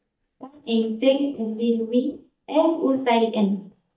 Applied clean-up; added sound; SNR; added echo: neural mask model DeepFilterNet 3.